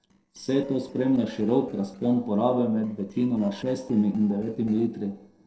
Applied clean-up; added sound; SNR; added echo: neural separator model SepFormer DNS4.